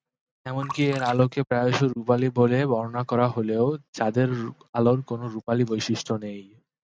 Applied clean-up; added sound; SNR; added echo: neural mask model RNNoise.